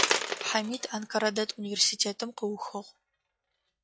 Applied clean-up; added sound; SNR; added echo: classical method log-MMSE.